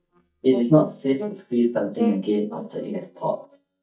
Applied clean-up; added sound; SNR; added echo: neural mask model DeepFilterNet 3.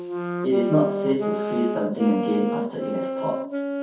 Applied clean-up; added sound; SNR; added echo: none; Wind instrument, woodwind instrument; 2 dB; reverberation time 0.6 s.